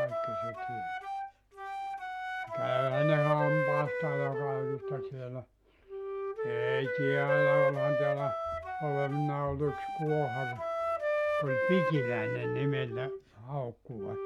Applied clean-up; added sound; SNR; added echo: none; Wind instrument, woodwind instrument; -2 dB; none.